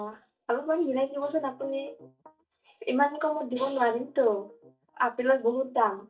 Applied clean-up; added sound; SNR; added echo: neural mask model DeepFilterNet 3.